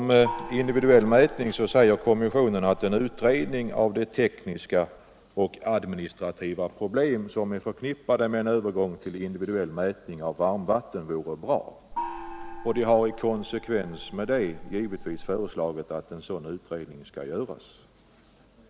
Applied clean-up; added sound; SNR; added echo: none; Gong; 12 dB; none.